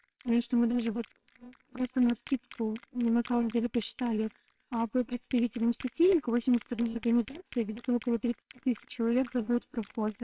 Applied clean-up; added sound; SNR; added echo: neural separator model SepFormer WHAMR!.